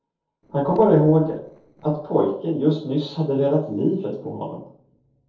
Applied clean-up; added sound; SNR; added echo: neural separator model SepFormer DNS4.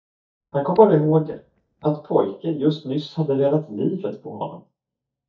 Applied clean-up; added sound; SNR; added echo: neural mask model DeepFilterNet 3.